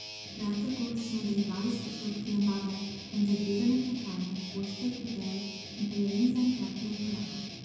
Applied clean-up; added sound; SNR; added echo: none; Guitar; 11 dB; reverberation time 1.1 s.